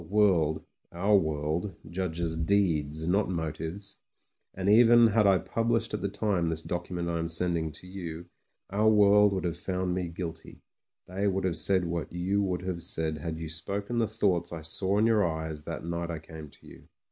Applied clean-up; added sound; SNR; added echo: none; none; none; none.